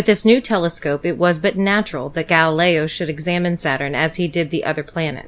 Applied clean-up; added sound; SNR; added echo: none; none; none; none.